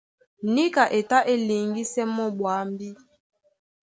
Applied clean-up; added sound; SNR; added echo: none; none; none; none.